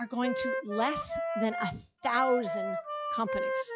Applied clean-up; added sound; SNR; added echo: classical method log-MMSE.